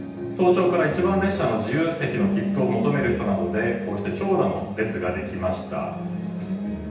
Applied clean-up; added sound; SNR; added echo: none; Bass guitar; 8 dB; reverberation time 0.9 s.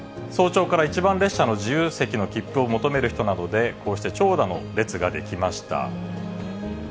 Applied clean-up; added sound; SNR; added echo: none; none; none; none.